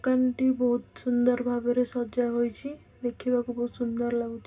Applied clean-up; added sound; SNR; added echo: none; none; none; reverberation time 0.4 s.